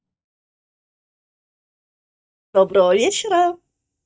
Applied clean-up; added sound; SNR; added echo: neural mask model DeepFilterNet 3.